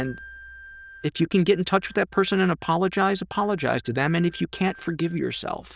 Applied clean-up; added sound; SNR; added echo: neural diffusion model UNIVERSE++.